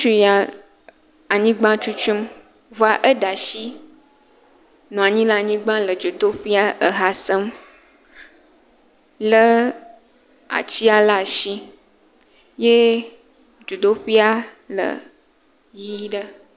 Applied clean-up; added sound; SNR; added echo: none; none; none; none.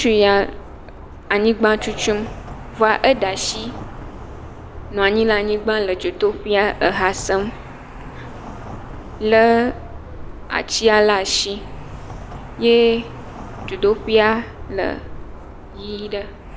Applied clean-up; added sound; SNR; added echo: none; Traffic noise, roadway noise; 13 dB; none.